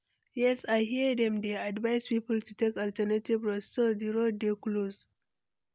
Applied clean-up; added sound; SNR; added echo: none; none; none; none.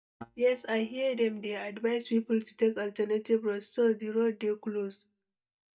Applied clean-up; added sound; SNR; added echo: neural mask model DeepFilterNet 3.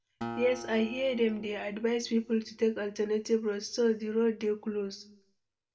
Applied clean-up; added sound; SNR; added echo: none; Acoustic guitar; 14 dB; reverberation time 0.4 s.